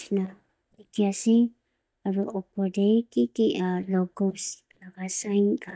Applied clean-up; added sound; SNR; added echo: neural mask model DeepFilterNet 3.